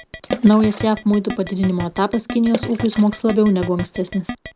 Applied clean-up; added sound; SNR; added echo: none; Water / Splash, splatter + Keyboard (musical); 12 dB; none.